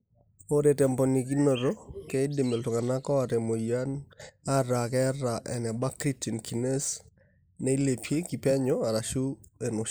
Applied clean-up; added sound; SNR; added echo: neural mask model Resemble Enhance denoiser.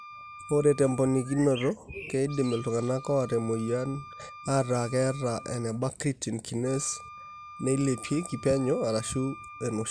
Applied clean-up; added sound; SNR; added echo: none; Wind instrument, woodwind instrument + Bird; 17 dB; none.